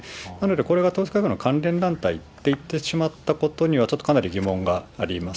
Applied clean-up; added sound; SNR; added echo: none; none; none; none.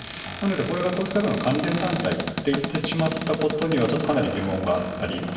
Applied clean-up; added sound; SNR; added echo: none; Cupboard open or close; 2 dB; reverberation time 1.2 s.